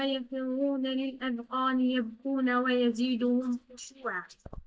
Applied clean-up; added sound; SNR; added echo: neural mask model DeepFilterNet 3.